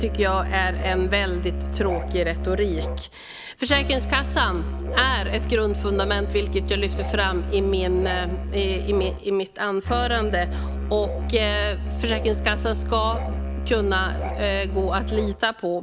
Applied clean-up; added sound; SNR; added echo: none; Musical instrument; 2 dB; none.